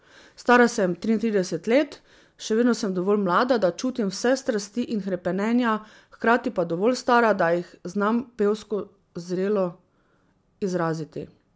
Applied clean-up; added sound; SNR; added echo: none; none; none; none.